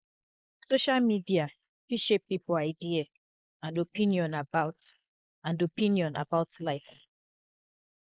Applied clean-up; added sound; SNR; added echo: neural mask model Resemble Enhance denoiser.